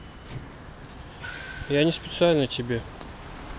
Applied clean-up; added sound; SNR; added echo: none; none; none; none.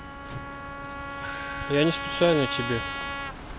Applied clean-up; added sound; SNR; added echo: none; Trumpet; 6 dB; none.